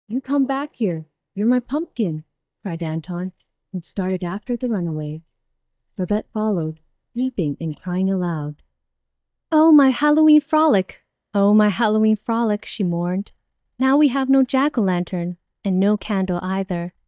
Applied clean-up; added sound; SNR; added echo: neural mask model DeepFilterNet 3.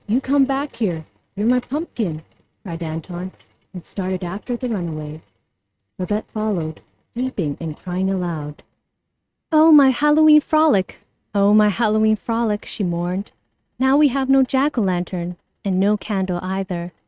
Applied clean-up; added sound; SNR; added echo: neural mask model RNNoise.